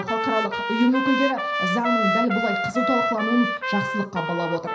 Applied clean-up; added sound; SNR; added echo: none; Trumpet; 1 dB; reverberation time 0.5 s.